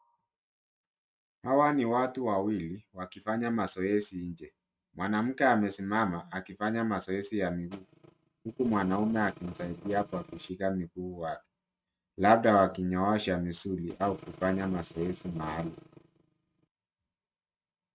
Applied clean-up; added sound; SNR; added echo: neural mask model RNNoise.